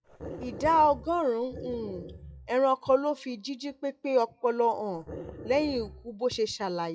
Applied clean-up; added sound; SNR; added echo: classical method WPE with log-MMSE.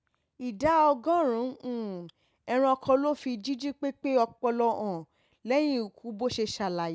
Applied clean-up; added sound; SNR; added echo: none; none; none; none.